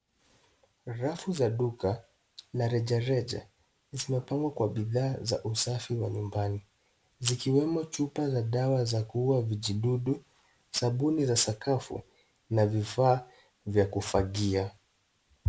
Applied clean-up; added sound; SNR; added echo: none; none; none; none.